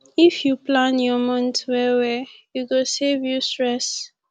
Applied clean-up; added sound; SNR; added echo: none; none; none; none.